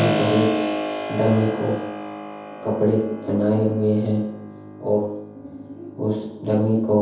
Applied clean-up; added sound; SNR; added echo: none; Keyboard (musical); 7 dB; reverberation time 0.9 s.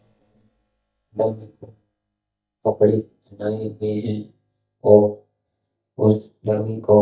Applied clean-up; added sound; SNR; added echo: neural mask model DeepFilterNet 3.